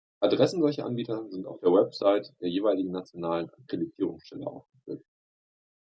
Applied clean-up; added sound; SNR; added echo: none; none; none; none.